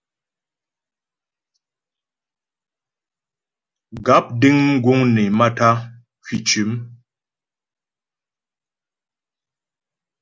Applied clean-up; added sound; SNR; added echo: none; none; none; none.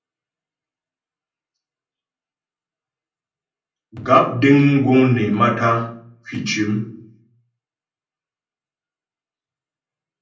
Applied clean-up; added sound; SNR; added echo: none; none; none; reverberation time 0.6 s.